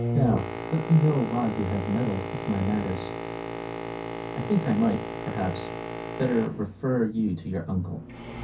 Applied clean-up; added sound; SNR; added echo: none; Boat, Water vehicle; 6 dB; reverberation time 0.3 s.